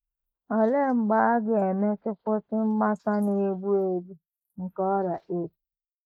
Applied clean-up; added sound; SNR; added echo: neural mask model Resemble Enhance denoiser.